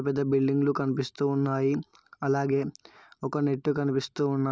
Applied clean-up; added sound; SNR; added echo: none; none; none; none.